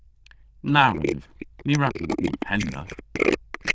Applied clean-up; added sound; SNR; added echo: neural diffusion model UNIVERSE++.